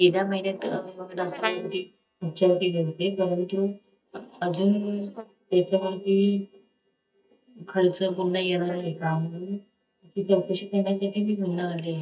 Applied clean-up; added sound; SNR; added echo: neural mask model DeepFilterNet 3.